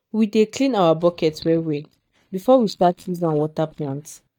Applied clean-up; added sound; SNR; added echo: neural mask model DeepFilterNet 3.